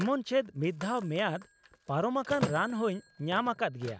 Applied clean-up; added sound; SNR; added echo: none; Telephone; 11 dB; none.